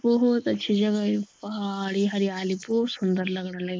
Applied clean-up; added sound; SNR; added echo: neural mask model Resemble Enhance denoiser.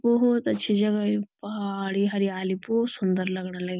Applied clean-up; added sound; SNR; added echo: none; none; none; none.